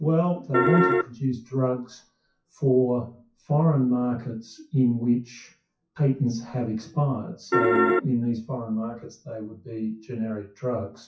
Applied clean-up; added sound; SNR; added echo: classical method WPE with log-MMSE.